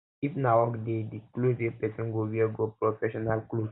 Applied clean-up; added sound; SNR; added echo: none; none; none; none.